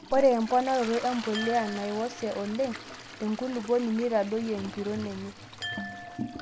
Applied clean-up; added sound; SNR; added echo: none; Toilet flush + Glass; 11 dB; none.